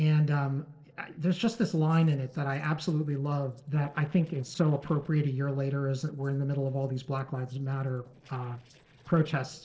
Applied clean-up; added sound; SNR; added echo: neural separator model SepFormer DNS4.